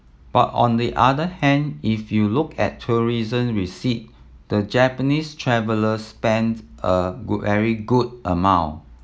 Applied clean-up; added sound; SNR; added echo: none; none; none; none.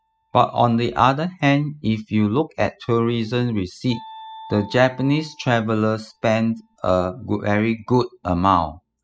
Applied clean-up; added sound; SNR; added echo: classical method spectral subtraction.